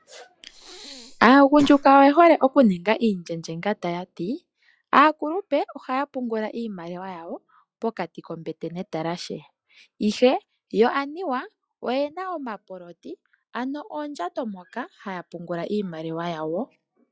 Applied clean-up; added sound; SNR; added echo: classical method log-MMSE.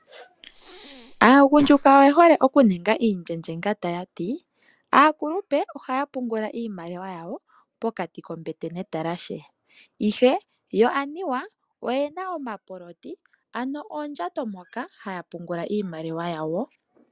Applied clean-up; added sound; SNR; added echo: none; Breathing; 15 dB; none.